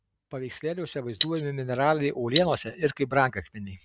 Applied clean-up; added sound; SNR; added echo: none; Cutlery, silverware; 2 dB; none.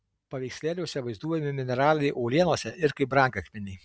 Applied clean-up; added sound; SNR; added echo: none; none; none; none.